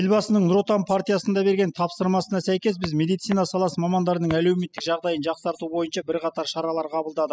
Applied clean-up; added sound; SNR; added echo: classical method spectral subtraction.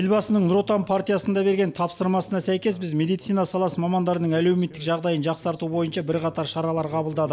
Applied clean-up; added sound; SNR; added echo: none; none; none; none.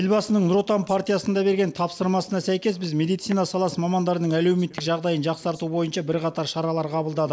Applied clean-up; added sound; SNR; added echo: neural mask model Resemble Enhance denoiser.